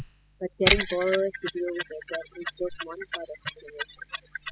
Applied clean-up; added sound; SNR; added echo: classical method spectral subtraction.